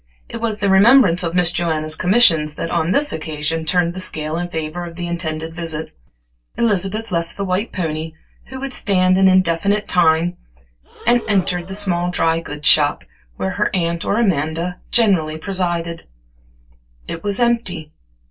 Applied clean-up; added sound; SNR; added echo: neural separator model SepFormer DNS4.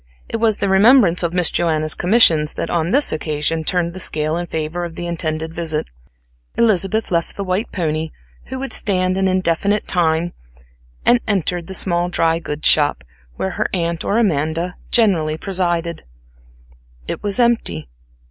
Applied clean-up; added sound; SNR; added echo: none; none; none; none.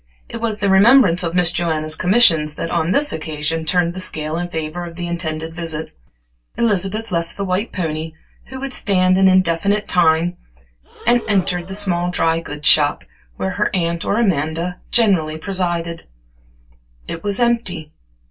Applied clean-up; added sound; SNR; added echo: none; Breathing; 17 dB; reverberation time 0.1 s.